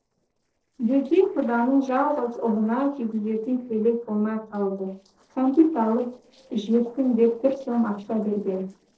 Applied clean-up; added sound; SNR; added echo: neural separator model SepFormer DNS4.